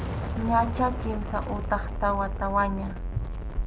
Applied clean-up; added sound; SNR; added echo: none; Explosion; 2 dB; none.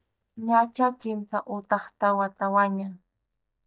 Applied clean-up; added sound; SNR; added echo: neural mask model DeepFilterNet 3.